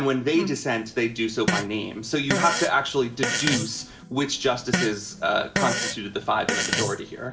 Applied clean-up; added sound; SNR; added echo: none; Fart; 4 dB; reverberation time 0.5 s.